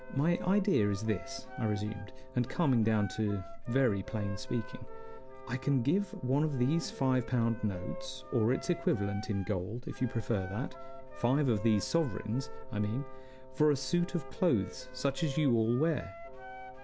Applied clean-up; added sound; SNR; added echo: none; Wind instrument, woodwind instrument + Wind instrument, woodwind instrument; 16 dB; none.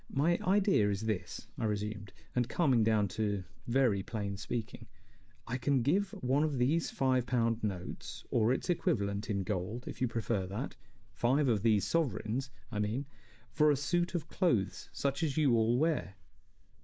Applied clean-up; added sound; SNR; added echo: neural mask model Resemble Enhance denoiser.